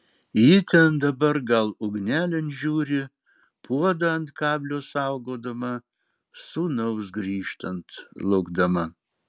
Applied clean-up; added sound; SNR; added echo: none; none; none; none.